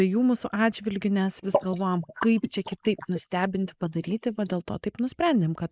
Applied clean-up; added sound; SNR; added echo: neural mask model Resemble Enhance denoiser.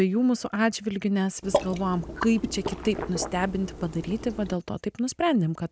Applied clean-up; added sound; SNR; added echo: none; Water / Liquid; 6 dB; none.